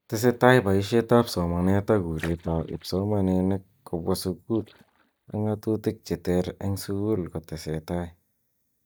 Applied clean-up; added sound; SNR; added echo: neural mask model DeepFilterNet 3.